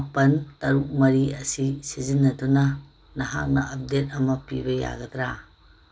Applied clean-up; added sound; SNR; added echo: none; none; none; none.